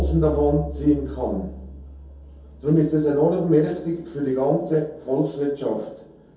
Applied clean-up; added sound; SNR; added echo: none; Bowed string instrument; 12 dB; reverberation time 0.6 s.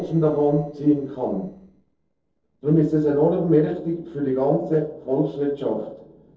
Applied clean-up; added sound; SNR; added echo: neural separator model SepFormer DNS4.